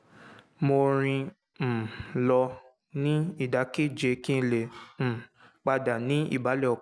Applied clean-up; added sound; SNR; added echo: none; none; none; none.